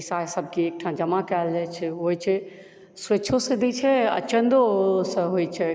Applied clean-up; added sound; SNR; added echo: none; none; none; none.